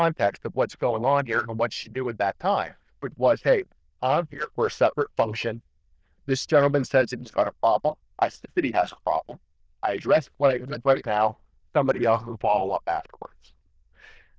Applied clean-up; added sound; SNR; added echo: neural diffusion model UNIVERSE++.